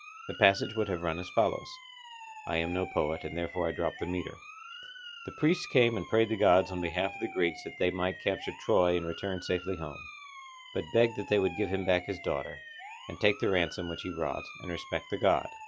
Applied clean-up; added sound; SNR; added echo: classical method log-MMSE.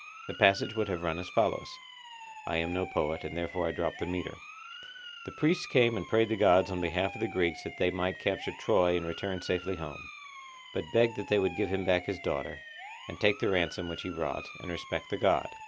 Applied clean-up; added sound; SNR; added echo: none; Siren; 15 dB; none.